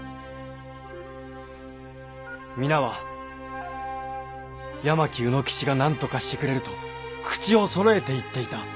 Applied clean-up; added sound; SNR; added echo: none; none; none; none.